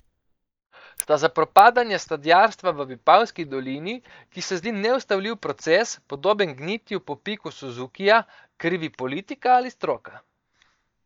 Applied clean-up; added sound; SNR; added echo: neural mask model DeepFilterNet 3.